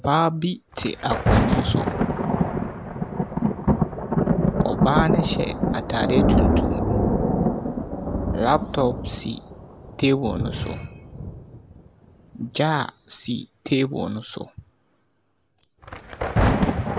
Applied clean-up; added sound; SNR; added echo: none; Thunder; -3 dB; none.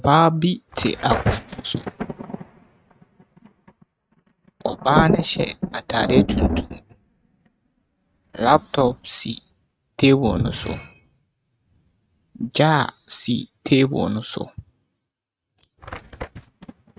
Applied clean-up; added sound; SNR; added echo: neural mask model RNNoise.